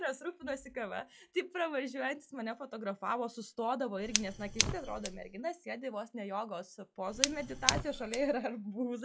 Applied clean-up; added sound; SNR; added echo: classical method log-MMSE.